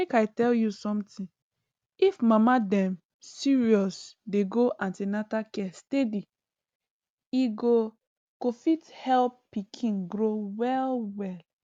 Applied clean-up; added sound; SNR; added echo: none; none; none; none.